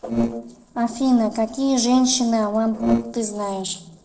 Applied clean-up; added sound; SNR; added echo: neural separator model SepFormer DNS4.